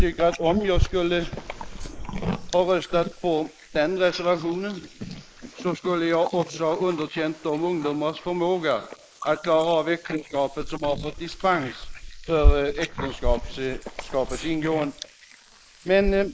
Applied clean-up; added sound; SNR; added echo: neural mask model Resemble Enhance denoiser.